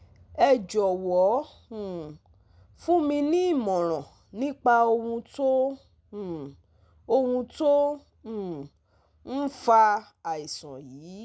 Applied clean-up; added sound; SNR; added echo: none; none; none; none.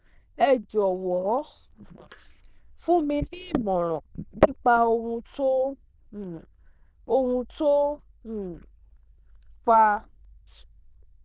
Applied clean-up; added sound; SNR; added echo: neural diffusion model UNIVERSE++.